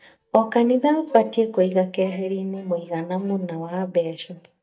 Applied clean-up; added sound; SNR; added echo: neural mask model DeepFilterNet 3.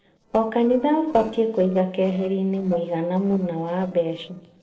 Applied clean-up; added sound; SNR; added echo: neural separator model SepFormer DNS4.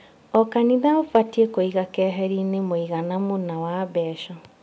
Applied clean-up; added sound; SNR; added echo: none; none; none; none.